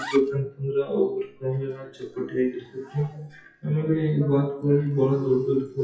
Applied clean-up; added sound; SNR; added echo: classical method WPE with log-MMSE.